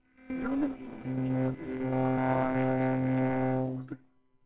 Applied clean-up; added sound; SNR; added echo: neural separator model SepFormer WHAMR!.